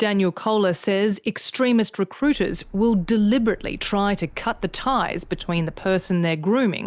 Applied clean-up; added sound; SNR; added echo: none; Car; 19 dB; none.